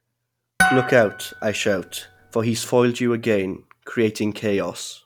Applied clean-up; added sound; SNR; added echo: none; Harp; 3 dB; none.